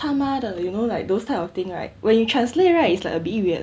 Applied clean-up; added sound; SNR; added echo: none; none; none; none.